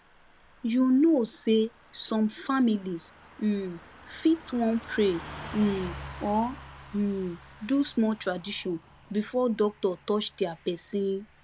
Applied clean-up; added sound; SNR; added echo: none; Car passing by / Truck; 18 dB; none.